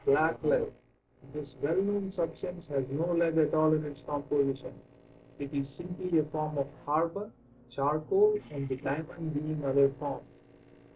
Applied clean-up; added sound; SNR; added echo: neural separator model SepFormer DNS4.